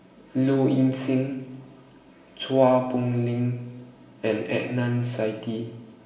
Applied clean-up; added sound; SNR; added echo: none; none; none; reverberation time 1.2 s.